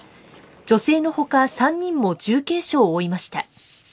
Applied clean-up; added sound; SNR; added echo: none; none; none; none.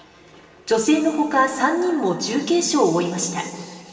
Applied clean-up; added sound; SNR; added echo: none; none; none; reverberation time 2.4 s.